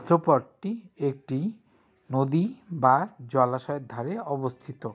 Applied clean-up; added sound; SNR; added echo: none; none; none; none.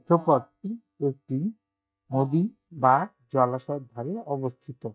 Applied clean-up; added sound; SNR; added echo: neural mask model DeepFilterNet 3.